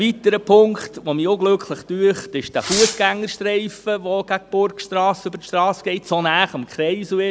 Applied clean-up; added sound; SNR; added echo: none; Fireworks; 7 dB; none.